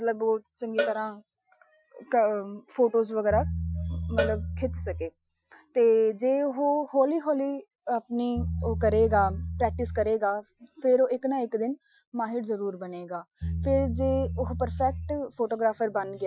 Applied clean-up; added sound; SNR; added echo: classical method Wiener filter.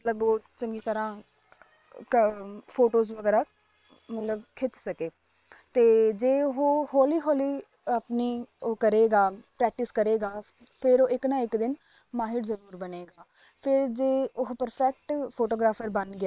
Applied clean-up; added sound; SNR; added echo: neural separator model SepFormer WHAM!.